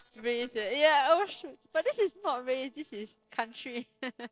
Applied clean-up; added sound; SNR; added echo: neural separator model SepFormer DNS4.